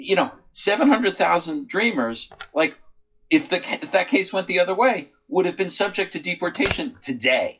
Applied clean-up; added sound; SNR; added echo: classical method WPE with log-MMSE.